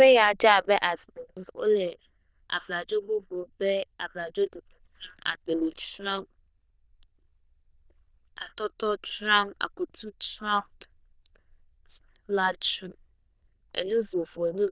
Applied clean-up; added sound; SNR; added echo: neural diffusion model UNIVERSE++.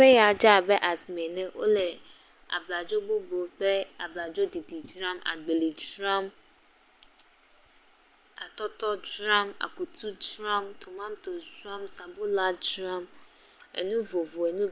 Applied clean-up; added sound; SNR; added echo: none; none; none; none.